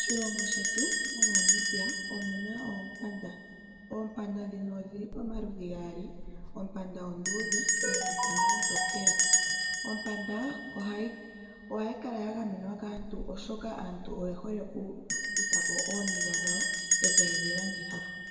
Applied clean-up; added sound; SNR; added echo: none; Bell; -5 dB; reverberation time 2.0 s.